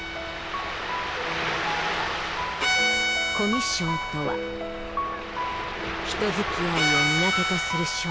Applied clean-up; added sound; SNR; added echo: none; Bowed string instrument + Ocean; -2 dB; none.